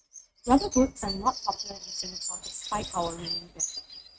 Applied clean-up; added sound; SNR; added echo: neural mask model RNNoise.